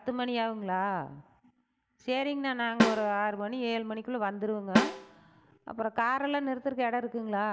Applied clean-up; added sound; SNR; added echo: none; Snare drum; 0 dB; none.